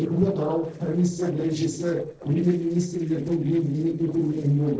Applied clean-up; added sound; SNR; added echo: neural separator model SepFormer DNS4.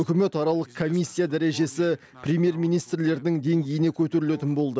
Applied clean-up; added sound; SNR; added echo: none; none; none; none.